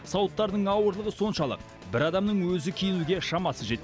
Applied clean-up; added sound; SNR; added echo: none; none; none; none.